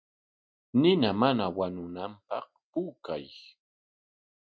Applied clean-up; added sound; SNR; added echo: none; none; none; none.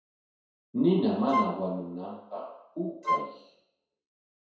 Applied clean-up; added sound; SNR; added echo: none; Wind instrument, woodwind instrument; 0 dB; reverberation time 0.7 s.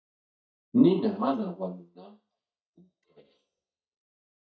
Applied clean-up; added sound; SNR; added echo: neural mask model DeepFilterNet 3.